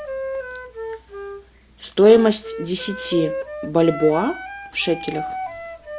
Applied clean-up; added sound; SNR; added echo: none; Wind instrument, woodwind instrument; 10 dB; none.